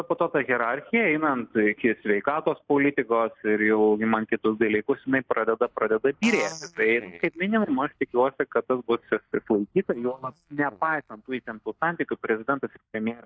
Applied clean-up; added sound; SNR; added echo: neural mask model DeepFilterNet 3.